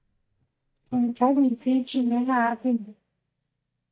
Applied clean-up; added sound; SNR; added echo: neural mask model DeepFilterNet 3.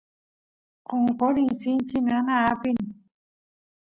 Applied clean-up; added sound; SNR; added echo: none; none; none; none.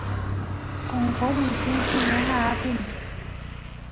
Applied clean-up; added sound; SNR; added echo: none; Car passing by / Traffic noise, roadway noise / Engine + Car; 0 dB; none.